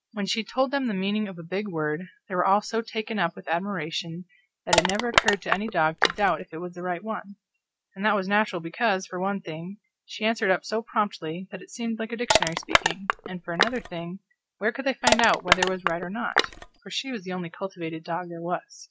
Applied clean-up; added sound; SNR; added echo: none; Crushing; -2 dB; none.